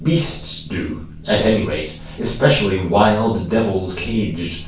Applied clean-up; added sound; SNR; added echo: none; Boat, Water vehicle; 17 dB; reverberation time 0.4 s.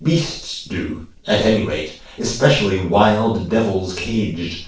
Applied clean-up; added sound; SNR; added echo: neural separator model SepFormer DNS4.